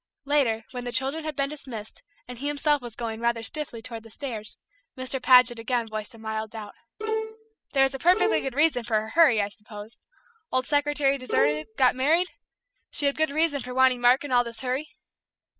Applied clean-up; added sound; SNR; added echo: classical method spectral subtraction.